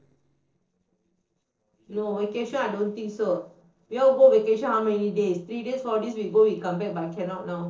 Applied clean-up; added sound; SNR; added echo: neural separator model SepFormer DNS4.